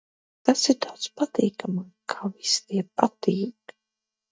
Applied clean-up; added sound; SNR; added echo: neural mask model DeepFilterNet 3.